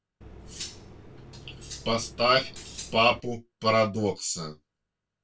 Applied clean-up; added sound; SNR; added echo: none; Cutlery, silverware; 14 dB; reverberation time 0.1 s.